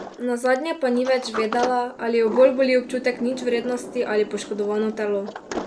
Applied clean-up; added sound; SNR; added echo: none; Sliding door; 13 dB; none.